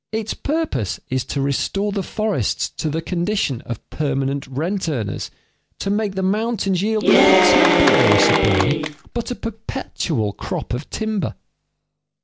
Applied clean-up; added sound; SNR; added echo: none; Applause / Cheering; -5 dB; none.